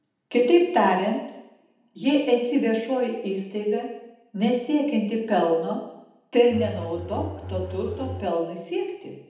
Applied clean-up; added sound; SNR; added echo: none; Bowed string instrument; 9 dB; reverberation time 0.8 s.